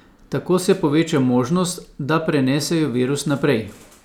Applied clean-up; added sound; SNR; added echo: none; none; none; none.